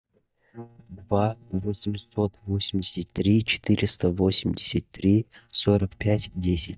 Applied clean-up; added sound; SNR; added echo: neural mask model DeepFilterNet 3.